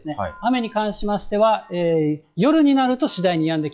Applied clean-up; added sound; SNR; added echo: classical method log-MMSE.